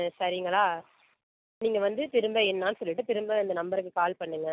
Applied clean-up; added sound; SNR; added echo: none; none; none; none.